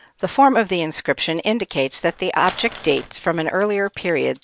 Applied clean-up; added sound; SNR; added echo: none; Crumpling, crinkling; 15 dB; none.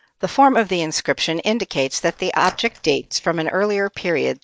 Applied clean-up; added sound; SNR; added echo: neural mask model DeepFilterNet 3.